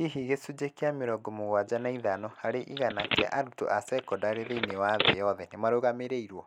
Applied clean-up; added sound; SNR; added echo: none; Telephone; 4 dB; none.